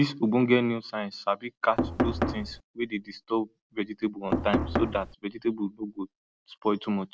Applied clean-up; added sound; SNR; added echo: none; Knock; -1 dB; none.